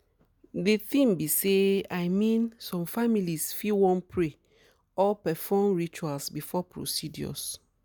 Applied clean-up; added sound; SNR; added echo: none; none; none; none.